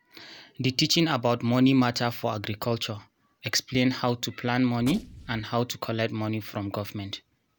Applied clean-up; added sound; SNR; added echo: none; Gunshot, gunfire; 14 dB; none.